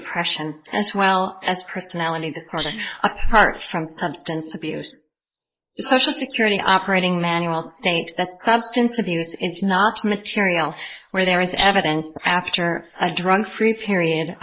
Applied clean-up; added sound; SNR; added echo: neural mask model Resemble Enhance denoiser.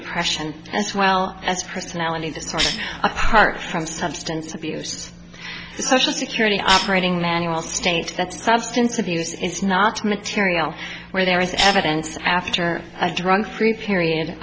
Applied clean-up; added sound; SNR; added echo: none; Cough; 11 dB; none.